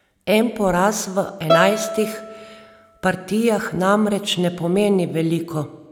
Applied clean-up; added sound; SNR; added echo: none; Bowed string instrument; 6 dB; none.